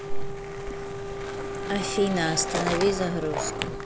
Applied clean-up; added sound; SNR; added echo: none; Wind instrument, woodwind instrument + Skateboard; 4 dB; none.